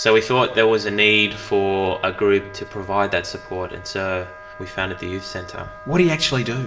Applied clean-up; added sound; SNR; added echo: none; Wind instrument, woodwind instrument; 19 dB; reverberation time 1.0 s.